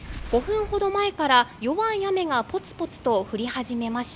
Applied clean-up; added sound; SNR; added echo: none; Boom; 16 dB; none.